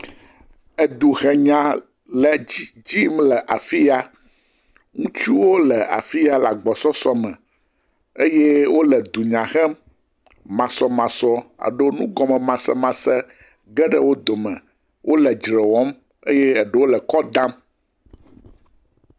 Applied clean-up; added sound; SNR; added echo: none; none; none; none.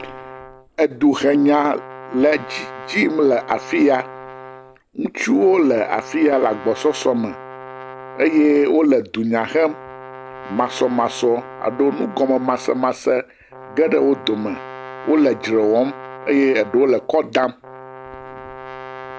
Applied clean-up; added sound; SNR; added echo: none; Brass instrument; 16 dB; none.